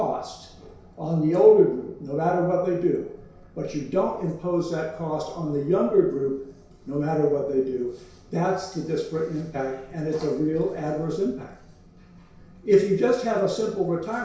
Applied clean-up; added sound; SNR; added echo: none; none; none; reverberation time 0.6 s.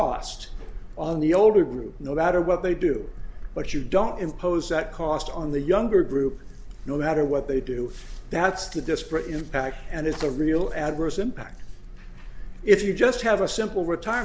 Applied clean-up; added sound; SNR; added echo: none; none; none; none.